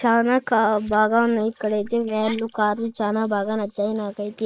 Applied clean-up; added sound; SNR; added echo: neural mask model Resemble Enhance denoiser.